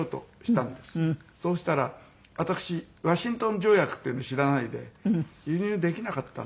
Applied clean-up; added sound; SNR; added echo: none; none; none; none.